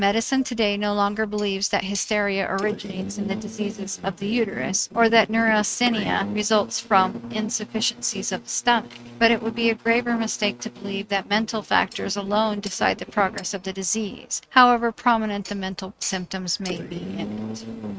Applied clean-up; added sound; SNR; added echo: neural mask model RNNoise.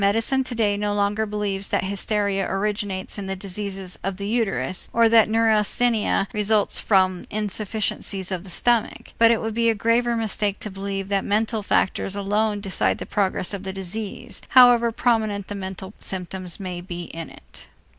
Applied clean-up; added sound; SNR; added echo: none; none; none; none.